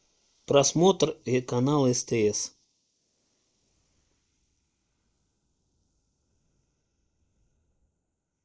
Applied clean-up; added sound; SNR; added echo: neural mask model Resemble Enhance denoiser.